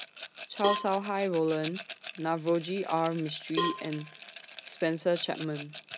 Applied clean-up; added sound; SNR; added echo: none; Cowbell + Rattle; 8 dB; none.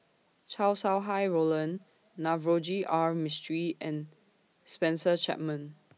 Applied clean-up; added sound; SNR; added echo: none; none; none; none.